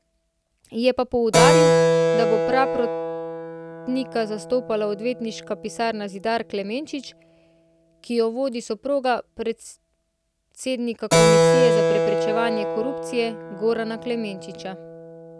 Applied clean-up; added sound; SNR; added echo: none; Keyboard (musical); -2 dB; none.